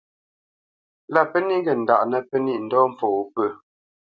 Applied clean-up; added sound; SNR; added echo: none; none; none; none.